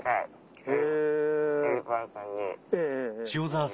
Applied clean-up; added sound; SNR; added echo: none; none; none; none.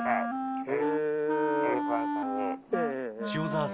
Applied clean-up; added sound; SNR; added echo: none; Wind instrument, woodwind instrument; 1 dB; none.